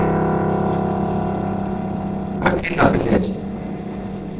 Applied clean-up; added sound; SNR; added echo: neural separator model SepFormer DNS4.